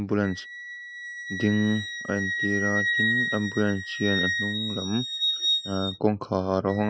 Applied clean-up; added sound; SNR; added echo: classical method Wiener filter.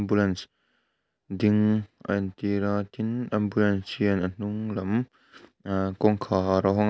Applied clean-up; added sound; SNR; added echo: none; none; none; none.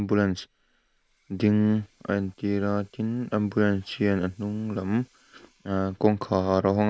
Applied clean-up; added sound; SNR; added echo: neural mask model Resemble Enhance denoiser.